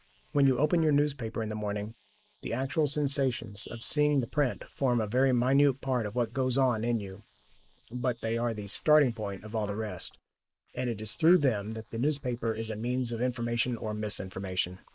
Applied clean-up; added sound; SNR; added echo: neural mask model Resemble Enhance denoiser.